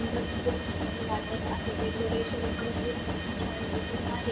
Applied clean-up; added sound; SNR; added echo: none; Mechanisms; -4 dB; reverberation time 1.0 s.